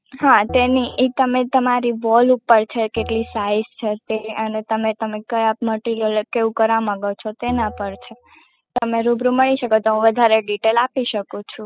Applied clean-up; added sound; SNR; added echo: classical method spectral subtraction.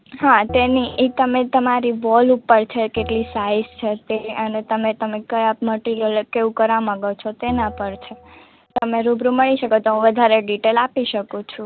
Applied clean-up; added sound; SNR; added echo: none; Bell; 19 dB; none.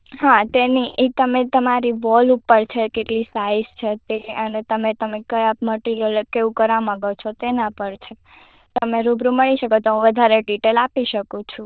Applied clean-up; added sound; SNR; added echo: neural diffusion model UNIVERSE++.